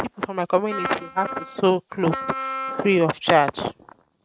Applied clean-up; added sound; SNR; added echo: neural mask model RNNoise.